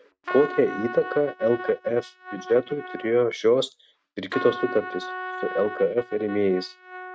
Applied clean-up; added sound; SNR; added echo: neural mask model RNNoise.